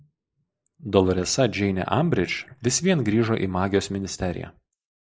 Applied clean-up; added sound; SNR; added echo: neural mask model Resemble Enhance denoiser.